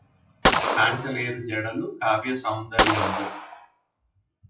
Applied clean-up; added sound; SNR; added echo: classical method WPE with log-MMSE.